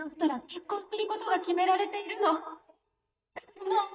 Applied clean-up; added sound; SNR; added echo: neural mask model DeepFilterNet 3.